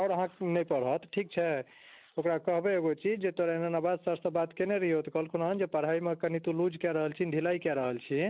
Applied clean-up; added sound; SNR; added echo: none; none; none; none.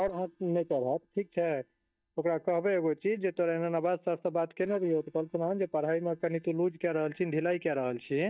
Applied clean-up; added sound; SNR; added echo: neural mask model DeepFilterNet 3.